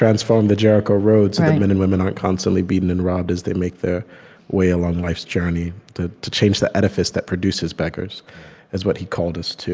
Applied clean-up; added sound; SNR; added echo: none; none; none; none.